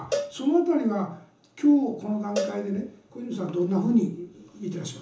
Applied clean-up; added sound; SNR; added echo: none; Cowbell; 11 dB; reverberation time 0.7 s.